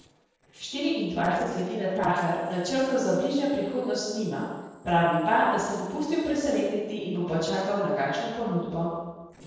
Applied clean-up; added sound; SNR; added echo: neural separator model SepFormer DNS4.